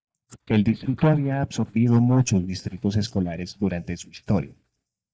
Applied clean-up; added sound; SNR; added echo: neural mask model DeepFilterNet 3.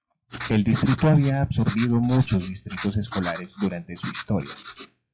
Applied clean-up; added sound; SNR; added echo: classical method WPE with log-MMSE.